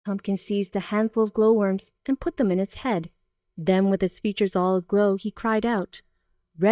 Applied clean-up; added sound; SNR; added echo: neural mask model DeepFilterNet 3.